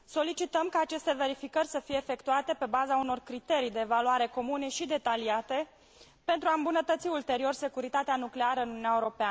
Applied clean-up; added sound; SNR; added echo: none; none; none; none.